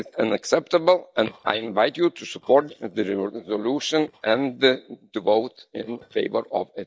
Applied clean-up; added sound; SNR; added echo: neural mask model DeepFilterNet 3.